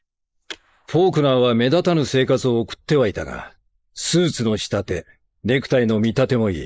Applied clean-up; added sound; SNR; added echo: neural mask model Resemble Enhance denoiser.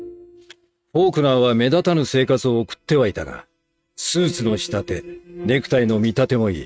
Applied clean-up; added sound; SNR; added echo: neural mask model RNNoise.